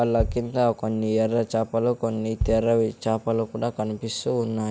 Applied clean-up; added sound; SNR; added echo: none; Bass drum; 11 dB; none.